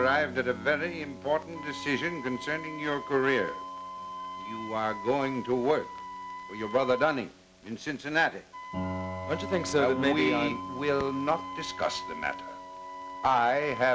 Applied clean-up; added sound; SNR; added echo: none; Wind instrument, woodwind instrument + Piano; 10 dB; none.